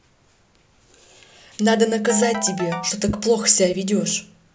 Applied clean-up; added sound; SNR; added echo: none; Ringtone / Keyboard (musical); 12 dB; none.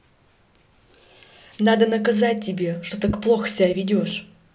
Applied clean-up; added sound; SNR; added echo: none; none; none; none.